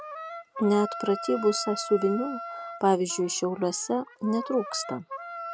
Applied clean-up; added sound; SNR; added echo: none; Wind instrument, woodwind instrument; 11 dB; none.